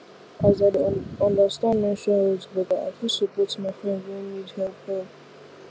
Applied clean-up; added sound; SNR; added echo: none; none; none; none.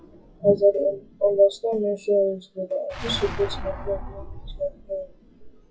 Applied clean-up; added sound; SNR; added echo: classical method WPE with log-MMSE.